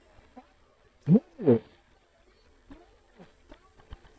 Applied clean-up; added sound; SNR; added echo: neural mask model DeepFilterNet 3.